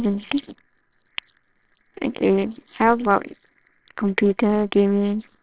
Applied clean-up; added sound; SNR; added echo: neural separator model SepFormer WHAMR!.